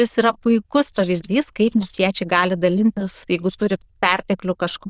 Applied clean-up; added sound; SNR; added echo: neural diffusion model UNIVERSE++.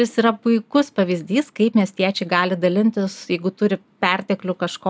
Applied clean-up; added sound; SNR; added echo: none; none; none; none.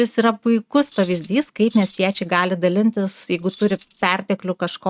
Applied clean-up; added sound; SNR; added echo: neural mask model RNNoise.